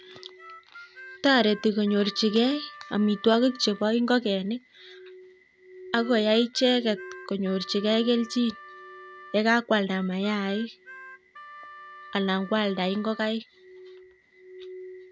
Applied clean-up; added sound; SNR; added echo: none; Harmonica + Glass; 19 dB; none.